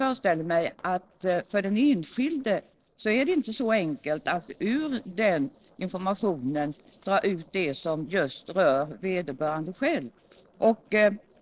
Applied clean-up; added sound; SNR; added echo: neural separator model SepFormer DNS4.